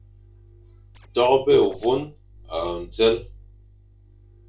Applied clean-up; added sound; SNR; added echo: neural separator model SepFormer DNS4.